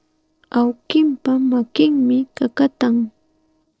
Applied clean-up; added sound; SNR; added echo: neural separator model SepFormer DNS4.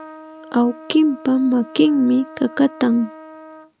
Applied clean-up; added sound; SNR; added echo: none; Trumpet; 19 dB; none.